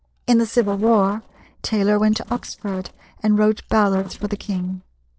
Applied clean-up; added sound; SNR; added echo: neural separator model SepFormer DNS4.